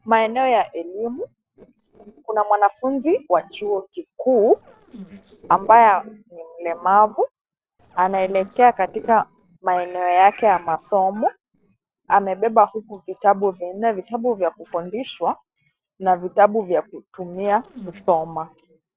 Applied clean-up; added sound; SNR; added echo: neural separator model SepFormer DNS4.